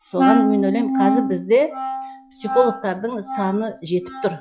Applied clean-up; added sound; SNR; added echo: classical method log-MMSE.